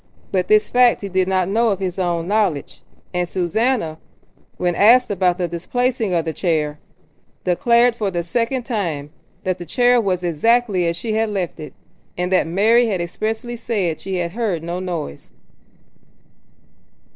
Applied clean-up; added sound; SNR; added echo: neural separator model SepFormer DNS4.